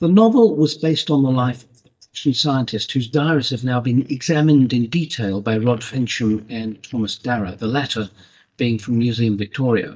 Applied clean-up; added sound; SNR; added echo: neural mask model DeepFilterNet 3.